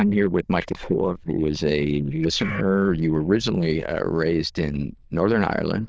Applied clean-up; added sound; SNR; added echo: neural diffusion model UNIVERSE++.